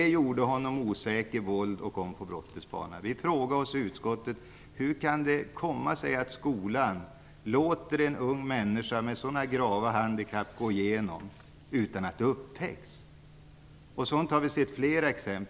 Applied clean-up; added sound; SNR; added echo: none; none; none; none.